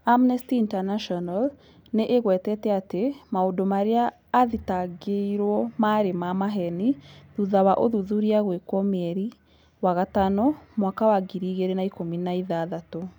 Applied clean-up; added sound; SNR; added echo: none; none; none; none.